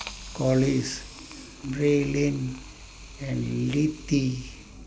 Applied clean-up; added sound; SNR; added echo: none; Hiss; 19 dB; none.